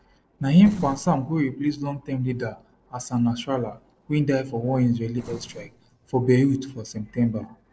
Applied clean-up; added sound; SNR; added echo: neural separator model SepFormer DNS4.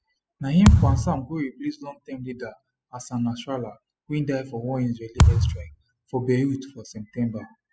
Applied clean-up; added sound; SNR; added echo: classical method spectral subtraction.